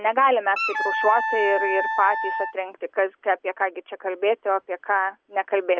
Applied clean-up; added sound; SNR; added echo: none; Wind instrument, woodwind instrument; 3 dB; none.